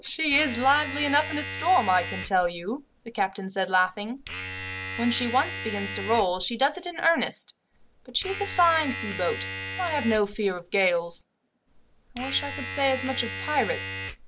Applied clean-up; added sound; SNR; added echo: none; Domestic sounds, home sounds; 9 dB; none.